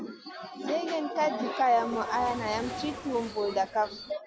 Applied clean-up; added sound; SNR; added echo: none; Waves, surf; 14 dB; none.